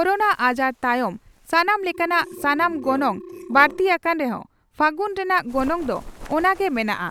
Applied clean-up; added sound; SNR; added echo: none; Telephone + Bird; 18 dB; none.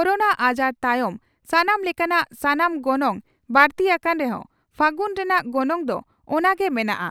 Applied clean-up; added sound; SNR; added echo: none; none; none; none.